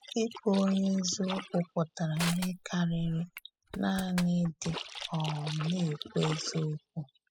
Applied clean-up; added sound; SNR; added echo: classical method spectral subtraction.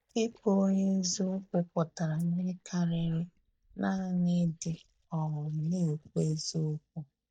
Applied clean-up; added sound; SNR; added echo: neural mask model DeepFilterNet 3.